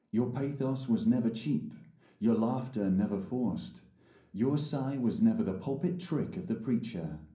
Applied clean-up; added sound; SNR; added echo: none; none; none; reverberation time 0.6 s.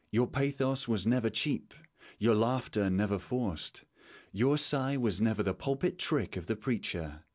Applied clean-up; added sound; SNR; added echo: none; none; none; none.